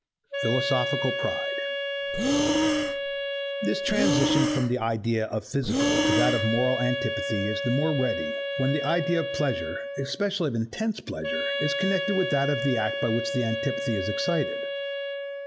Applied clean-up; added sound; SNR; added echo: none; Wind instrument, woodwind instrument + Breathing; 0 dB; none.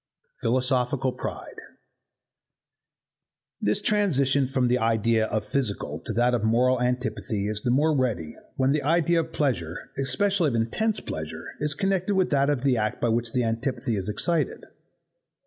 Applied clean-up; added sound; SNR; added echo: none; none; none; none.